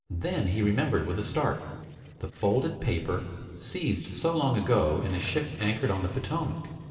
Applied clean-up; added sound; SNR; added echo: neural separator model SepFormer DNS4.